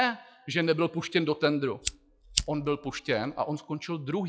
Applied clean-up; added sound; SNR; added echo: classical method log-MMSE.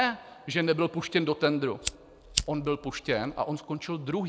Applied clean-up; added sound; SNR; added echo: none; Fire; 7 dB; none.